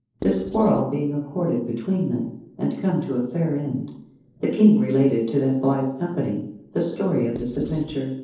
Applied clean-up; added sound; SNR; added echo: neural separator model SepFormer DNS4.